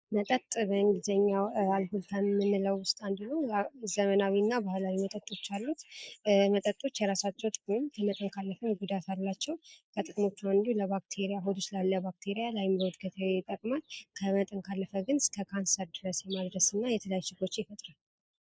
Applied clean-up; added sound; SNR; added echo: neural mask model Resemble Enhance denoiser.